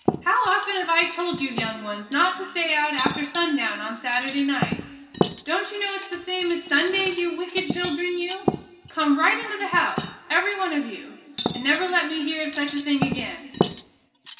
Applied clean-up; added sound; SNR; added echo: none; Cutlery, silverware; 4 dB; reverberation time 2.0 s.